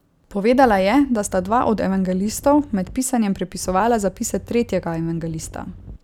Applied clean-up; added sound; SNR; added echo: none; Wind; 19 dB; none.